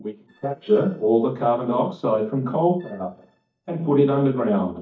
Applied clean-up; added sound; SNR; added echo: neural mask model DeepFilterNet 3.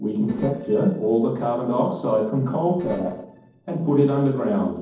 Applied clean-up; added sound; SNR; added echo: neural separator model SepFormer DNS4.